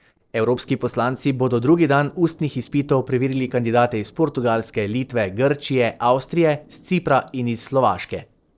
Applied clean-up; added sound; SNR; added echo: neural separator model SepFormer DNS4.